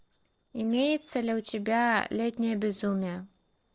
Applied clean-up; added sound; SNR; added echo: neural separator model SepFormer DNS4.